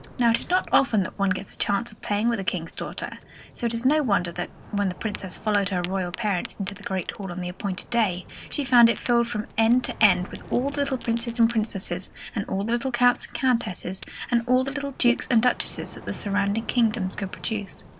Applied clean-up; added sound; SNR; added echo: none; Ocean; 17 dB; none.